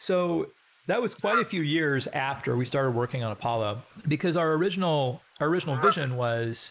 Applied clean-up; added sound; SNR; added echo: neural mask model Resemble Enhance denoiser.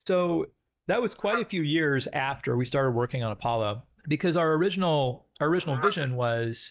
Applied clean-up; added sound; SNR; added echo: neural mask model DeepFilterNet 3.